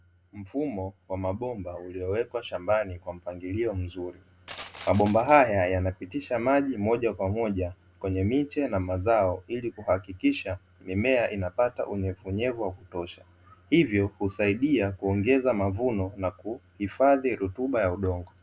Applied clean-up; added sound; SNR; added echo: none; Glass; 15 dB; none.